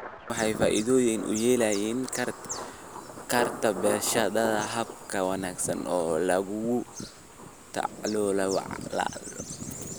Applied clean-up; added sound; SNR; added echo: none; Thunder; 12 dB; none.